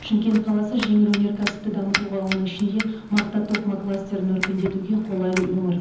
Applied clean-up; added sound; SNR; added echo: none; Domestic sounds, home sounds; 11 dB; reverberation time 0.8 s.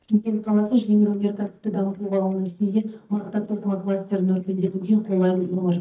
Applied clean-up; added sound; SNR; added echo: neural mask model DeepFilterNet 3.